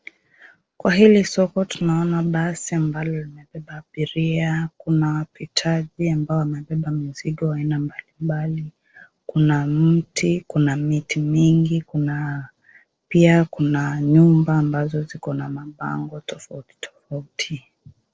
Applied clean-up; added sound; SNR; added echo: neural separator model SepFormer DNS4.